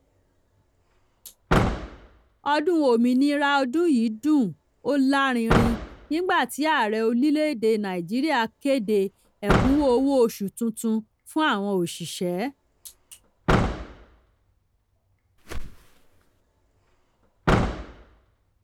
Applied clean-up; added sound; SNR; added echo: none; Slam / Car + Whoosh, swoosh, swish; 6 dB; none.